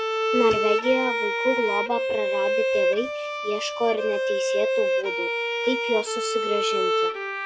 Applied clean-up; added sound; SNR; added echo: none; Bowed string instrument; -3 dB; none.